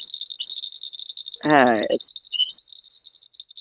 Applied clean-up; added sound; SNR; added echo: neural mask model RNNoise.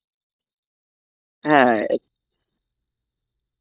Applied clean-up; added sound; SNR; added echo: neural mask model DeepFilterNet 3.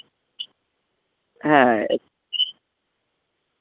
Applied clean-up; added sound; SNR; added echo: none; none; none; none.